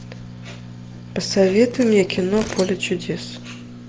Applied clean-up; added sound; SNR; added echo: none; Tearing; 20 dB; none.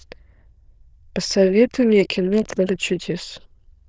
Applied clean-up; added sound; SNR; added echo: neural diffusion model UNIVERSE++.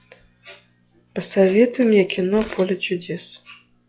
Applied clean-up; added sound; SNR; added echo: classical method log-MMSE.